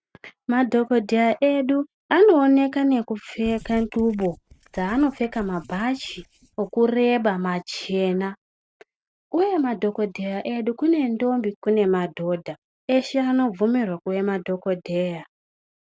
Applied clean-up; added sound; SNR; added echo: neural mask model RNNoise.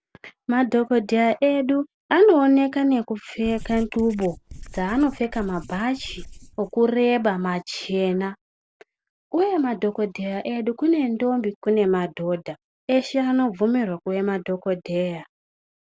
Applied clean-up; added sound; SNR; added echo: none; Writing; 15 dB; none.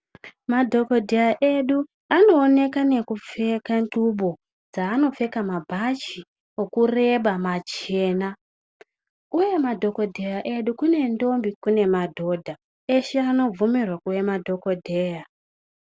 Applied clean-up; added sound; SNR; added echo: none; none; none; none.